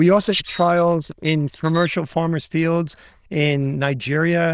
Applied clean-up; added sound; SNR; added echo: neural diffusion model UNIVERSE++.